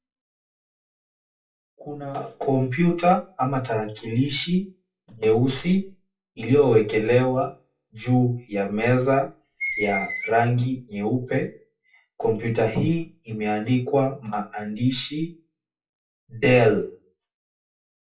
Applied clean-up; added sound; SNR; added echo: classical method WPE with log-MMSE.